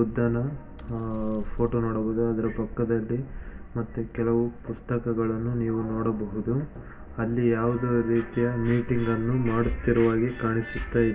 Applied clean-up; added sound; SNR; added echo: none; Splash, splatter; 11 dB; reverberation time 0.7 s.